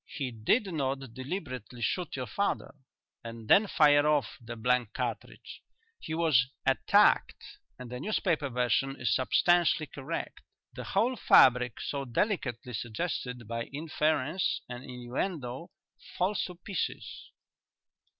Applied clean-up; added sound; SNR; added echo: none; none; none; none.